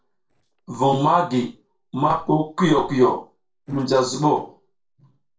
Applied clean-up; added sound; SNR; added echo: neural separator model SepFormer DNS4.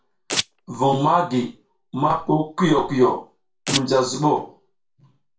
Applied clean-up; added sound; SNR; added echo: none; Domestic sounds, home sounds; 5 dB; reverberation time 0.3 s.